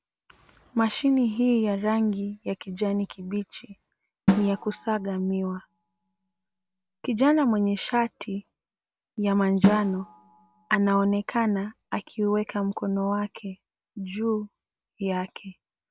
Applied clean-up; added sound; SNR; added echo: none; Drum; 6 dB; none.